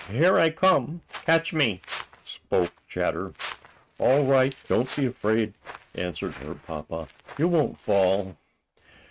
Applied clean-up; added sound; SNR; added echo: neural mask model RNNoise.